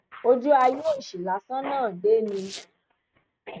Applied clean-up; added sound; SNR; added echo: neural mask model RNNoise.